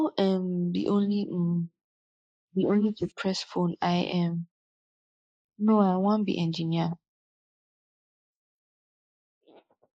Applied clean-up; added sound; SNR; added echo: neural mask model Resemble Enhance denoiser.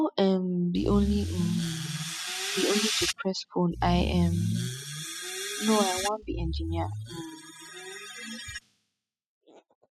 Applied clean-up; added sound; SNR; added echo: classical method spectral subtraction.